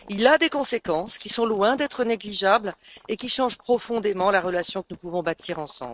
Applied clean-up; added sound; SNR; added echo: neural mask model RNNoise.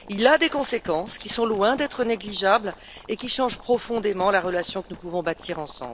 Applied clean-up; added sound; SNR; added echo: none; Boiling + Knock; 20 dB; none.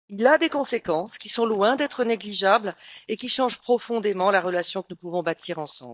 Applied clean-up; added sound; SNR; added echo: neural mask model DeepFilterNet 3.